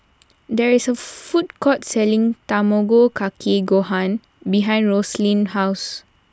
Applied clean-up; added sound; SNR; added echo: none; none; none; none.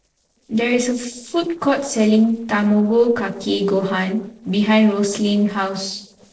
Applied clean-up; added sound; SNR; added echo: neural separator model SepFormer DNS4.